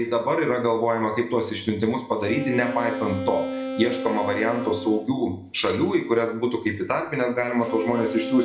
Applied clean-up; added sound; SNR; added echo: none; Wind instrument, woodwind instrument; 10 dB; reverberation time 0.6 s.